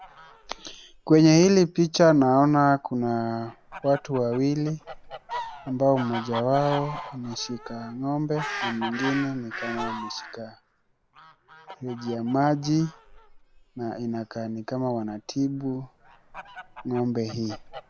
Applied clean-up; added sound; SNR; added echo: none; Fowl; 14 dB; none.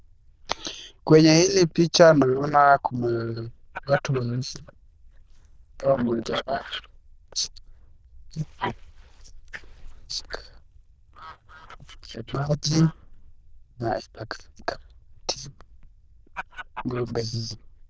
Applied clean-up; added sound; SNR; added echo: neural diffusion model UNIVERSE++.